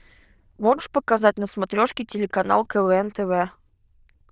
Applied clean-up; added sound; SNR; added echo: neural diffusion model UNIVERSE++.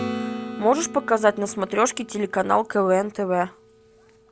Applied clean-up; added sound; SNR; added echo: none; Acoustic guitar / Strum; 12 dB; none.